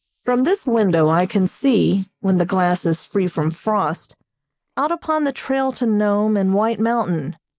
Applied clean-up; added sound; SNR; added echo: neural mask model Resemble Enhance denoiser.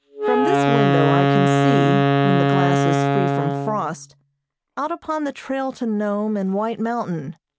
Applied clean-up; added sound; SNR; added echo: none; Wind instrument, woodwind instrument; -4 dB; none.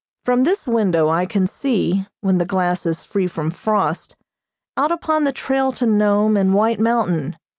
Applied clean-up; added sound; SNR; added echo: none; none; none; none.